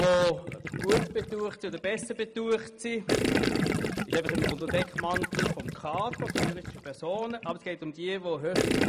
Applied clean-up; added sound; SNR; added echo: none; Gurgling; 0 dB; none.